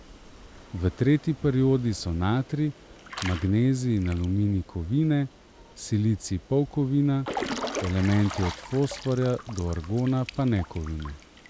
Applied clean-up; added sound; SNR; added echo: none; Drip / Trickle, dribble / Water / Splash, splatter; 14 dB; none.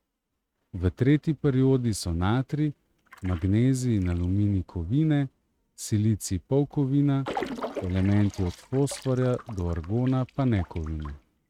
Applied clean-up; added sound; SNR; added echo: neural mask model RNNoise.